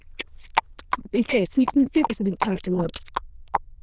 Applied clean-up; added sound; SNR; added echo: neural diffusion model UNIVERSE++.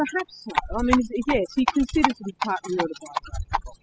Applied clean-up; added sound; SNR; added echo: classical method spectral subtraction.